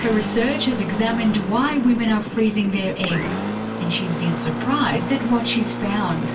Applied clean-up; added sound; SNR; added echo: none; Engine; 5 dB; reverberation time 0.2 s.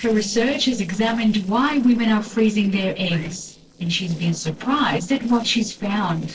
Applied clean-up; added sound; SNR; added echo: neural separator model SepFormer DNS4.